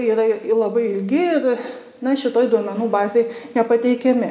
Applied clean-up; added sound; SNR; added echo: none; none; none; none.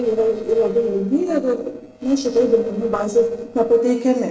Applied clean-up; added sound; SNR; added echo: neural separator model SepFormer DNS4.